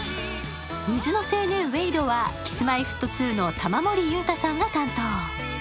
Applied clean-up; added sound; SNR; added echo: none; none; none; none.